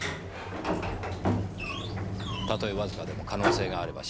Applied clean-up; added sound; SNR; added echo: none; Sliding door; -5 dB; none.